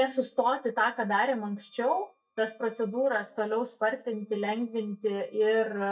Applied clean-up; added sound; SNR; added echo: neural mask model DeepFilterNet 3.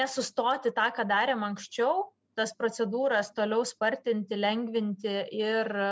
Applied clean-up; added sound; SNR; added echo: none; none; none; none.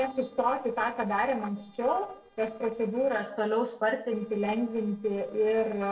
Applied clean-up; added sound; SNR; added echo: neural separator model SepFormer DNS4.